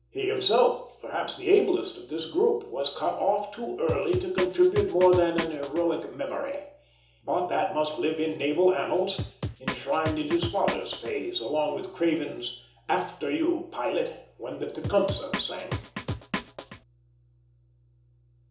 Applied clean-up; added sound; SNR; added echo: none; Drum; 7 dB; reverberation time 0.6 s.